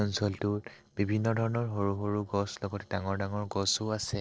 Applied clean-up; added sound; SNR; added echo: neural separator model SepFormer DNS4.